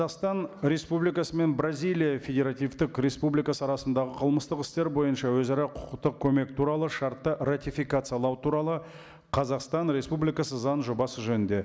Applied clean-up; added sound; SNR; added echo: none; none; none; none.